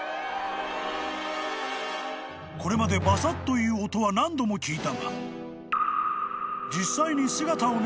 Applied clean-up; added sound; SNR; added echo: none; none; none; none.